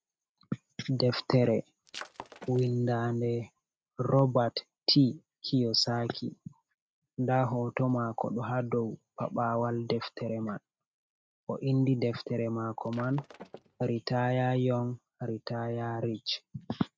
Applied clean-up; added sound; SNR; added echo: neural mask model RNNoise.